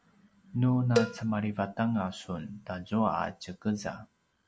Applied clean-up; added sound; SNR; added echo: none; Cowbell; 6 dB; none.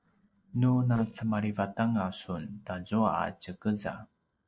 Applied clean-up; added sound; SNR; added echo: neural separator model SepFormer DNS4.